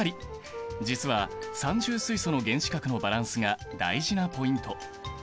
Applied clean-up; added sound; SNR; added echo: none; Brass instrument; 13 dB; none.